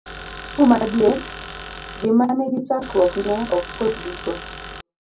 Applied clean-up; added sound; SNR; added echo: none; Tools; 13 dB; reverberation time 0.4 s.